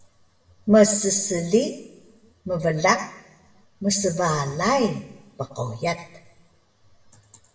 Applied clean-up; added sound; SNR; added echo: none; none; none; reverberation time 0.7 s.